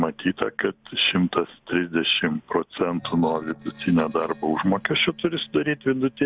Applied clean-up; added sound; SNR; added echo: neural separator model SepFormer DNS4.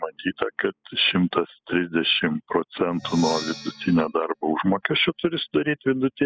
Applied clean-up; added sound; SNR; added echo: classical method spectral subtraction.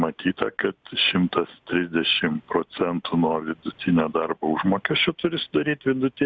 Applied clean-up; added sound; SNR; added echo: none; none; none; none.